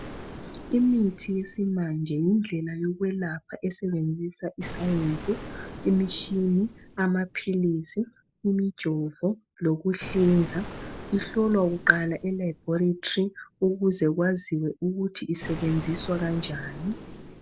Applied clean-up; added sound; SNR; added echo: none; Explosion; 15 dB; none.